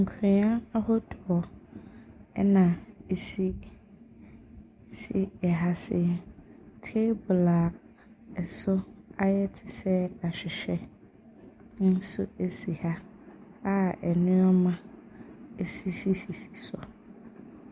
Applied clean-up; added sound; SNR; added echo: none; none; none; none.